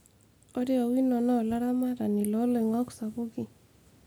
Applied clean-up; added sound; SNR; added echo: none; none; none; none.